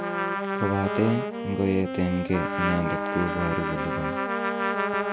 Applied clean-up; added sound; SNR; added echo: none; Trumpet + Wind instrument, woodwind instrument; 0 dB; none.